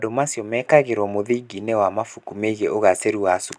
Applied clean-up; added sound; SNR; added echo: none; none; none; none.